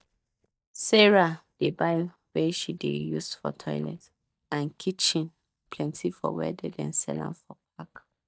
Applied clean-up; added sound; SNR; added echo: neural mask model DeepFilterNet 3.